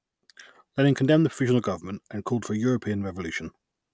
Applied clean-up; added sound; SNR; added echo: none; none; none; none.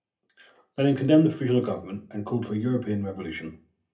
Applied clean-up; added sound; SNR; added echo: none; none; none; reverberation time 0.3 s.